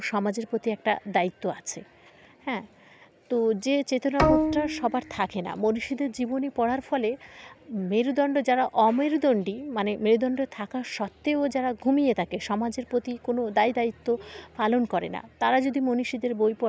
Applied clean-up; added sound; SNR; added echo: none; Bowed string instrument; 1 dB; none.